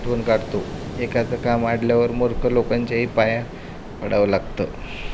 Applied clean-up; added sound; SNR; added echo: none; Ocean; 9 dB; none.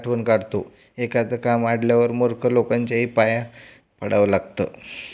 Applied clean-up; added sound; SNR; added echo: none; none; none; none.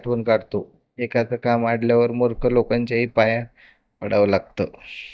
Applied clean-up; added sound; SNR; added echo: neural mask model DeepFilterNet 3.